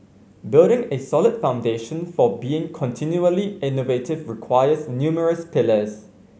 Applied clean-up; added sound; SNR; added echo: none; none; none; none.